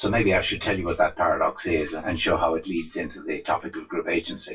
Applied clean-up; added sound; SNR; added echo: classical method WPE with log-MMSE.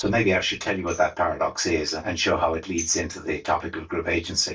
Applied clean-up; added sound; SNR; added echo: neural mask model DeepFilterNet 3.